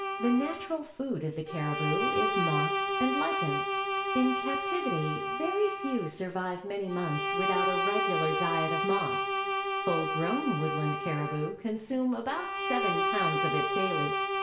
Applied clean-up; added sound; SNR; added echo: none; Bowed string instrument; -1 dB; reverberation time 0.7 s.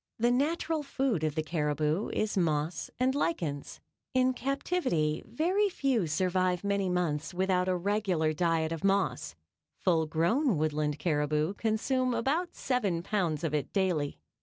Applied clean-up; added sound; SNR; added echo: none; none; none; none.